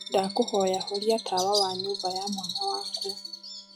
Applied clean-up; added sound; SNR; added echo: classical method log-MMSE.